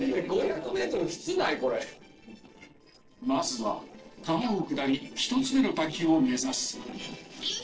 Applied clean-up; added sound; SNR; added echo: neural separator model SepFormer DNS4.